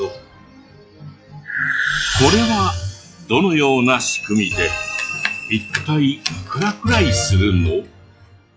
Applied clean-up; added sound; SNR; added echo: classical method log-MMSE.